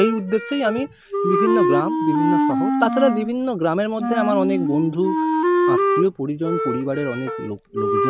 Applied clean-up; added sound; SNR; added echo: none; Wind instrument, woodwind instrument; -1 dB; none.